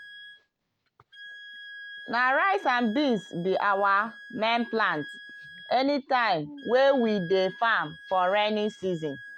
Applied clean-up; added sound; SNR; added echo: none; Wind instrument, woodwind instrument; 19 dB; none.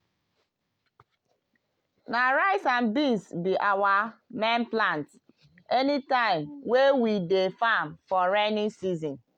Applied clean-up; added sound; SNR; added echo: none; none; none; none.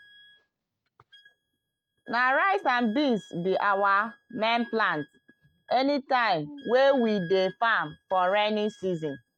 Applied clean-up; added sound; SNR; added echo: neural mask model RNNoise.